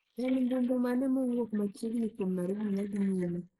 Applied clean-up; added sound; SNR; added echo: neural mask model Resemble Enhance denoiser.